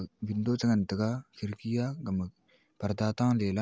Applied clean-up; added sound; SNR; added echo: none; none; none; none.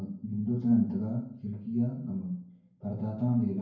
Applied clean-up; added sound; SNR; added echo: none; none; none; reverberation time 0.9 s.